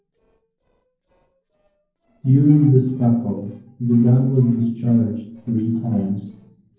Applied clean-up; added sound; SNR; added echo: neural separator model SepFormer DNS4.